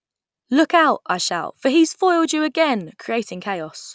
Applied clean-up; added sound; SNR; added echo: none; none; none; none.